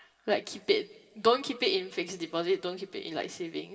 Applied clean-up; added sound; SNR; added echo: none; none; none; reverberation time 2.7 s.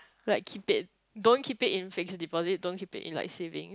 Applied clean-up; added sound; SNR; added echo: none; none; none; none.